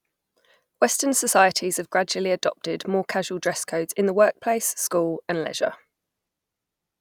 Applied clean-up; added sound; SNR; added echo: none; none; none; none.